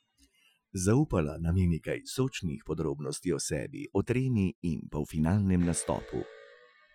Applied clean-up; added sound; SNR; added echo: classical method Wiener filter.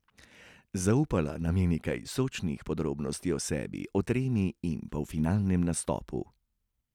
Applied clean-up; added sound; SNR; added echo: none; none; none; none.